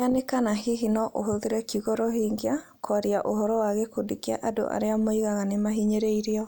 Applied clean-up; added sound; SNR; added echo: none; none; none; none.